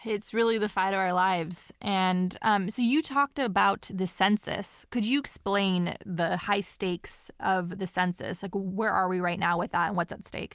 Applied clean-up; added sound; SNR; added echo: none; none; none; none.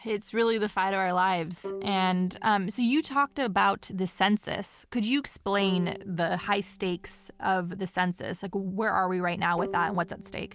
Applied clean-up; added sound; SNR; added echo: none; Bowed string instrument; 17 dB; none.